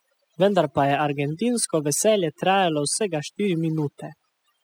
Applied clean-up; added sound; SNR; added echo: classical method spectral subtraction.